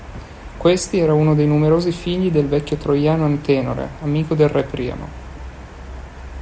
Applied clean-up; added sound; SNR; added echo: none; none; none; none.